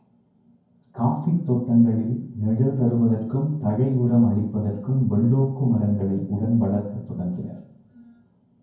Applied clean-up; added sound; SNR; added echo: none; none; none; reverberation time 0.9 s.